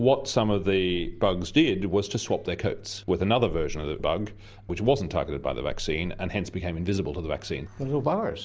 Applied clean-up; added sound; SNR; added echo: none; Meow / Purr; 14 dB; none.